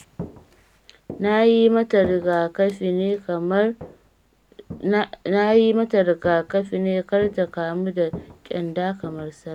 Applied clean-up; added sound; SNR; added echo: none; Walk, footsteps; 19 dB; none.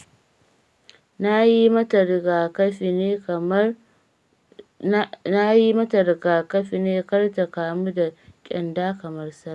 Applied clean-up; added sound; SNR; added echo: none; none; none; none.